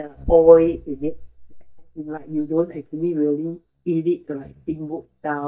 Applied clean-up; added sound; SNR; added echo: neural mask model DeepFilterNet 3.